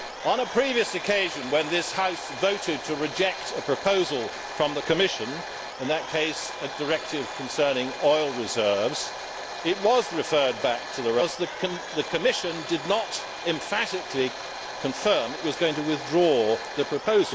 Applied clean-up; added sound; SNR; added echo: none; Domestic sounds, home sounds; 9 dB; none.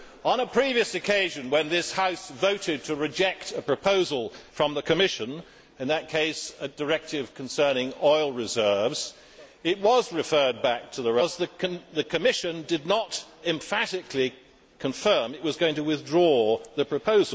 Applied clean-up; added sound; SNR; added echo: none; none; none; none.